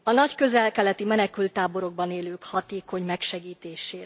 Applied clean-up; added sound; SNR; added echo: none; none; none; none.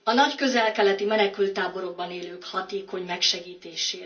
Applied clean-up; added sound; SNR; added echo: none; none; none; reverberation time 0.3 s.